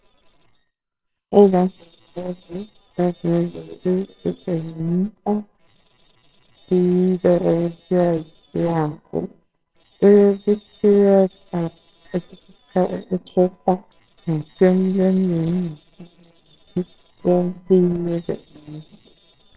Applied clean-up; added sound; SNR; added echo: neural separator model SepFormer WHAMR!.